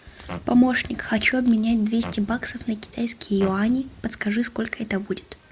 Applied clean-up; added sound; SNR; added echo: none; Fart; 15 dB; none.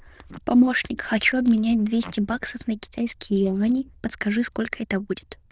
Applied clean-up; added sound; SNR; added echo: neural diffusion model UNIVERSE++.